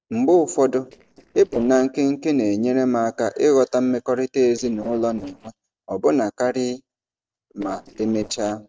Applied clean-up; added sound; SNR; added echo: neural separator model SepFormer DNS4.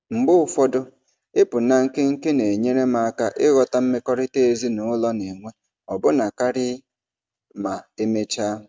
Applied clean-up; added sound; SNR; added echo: none; none; none; none.